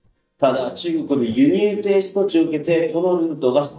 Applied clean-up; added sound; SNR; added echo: neural mask model DeepFilterNet 3.